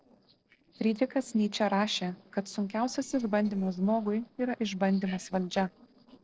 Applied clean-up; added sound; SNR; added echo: neural separator model SepFormer DNS4.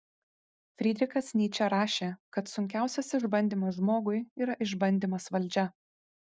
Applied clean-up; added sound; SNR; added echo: none; none; none; none.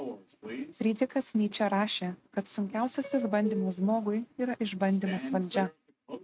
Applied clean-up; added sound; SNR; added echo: neural mask model RNNoise.